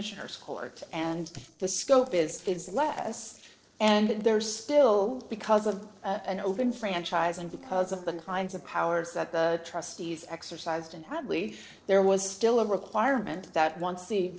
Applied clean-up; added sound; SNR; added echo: neural separator model SepFormer DNS4.